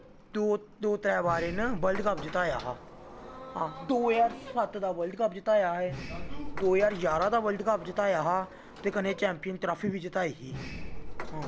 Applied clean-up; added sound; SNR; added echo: none; Sliding door; 10 dB; none.